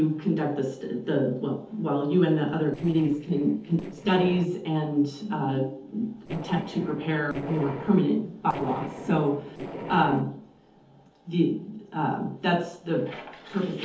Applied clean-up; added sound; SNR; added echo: neural separator model SepFormer DNS4.